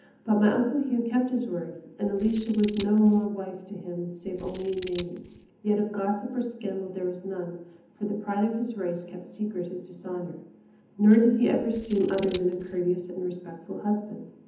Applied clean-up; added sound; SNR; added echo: none; Scissors; 16 dB; reverberation time 0.8 s.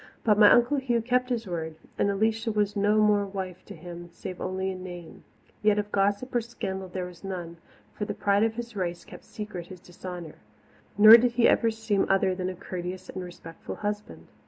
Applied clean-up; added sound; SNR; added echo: none; none; none; none.